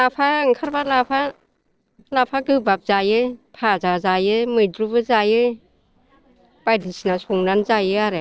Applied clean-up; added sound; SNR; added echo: neural separator model SepFormer DNS4.